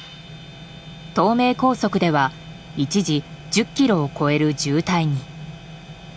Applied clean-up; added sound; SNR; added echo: none; none; none; none.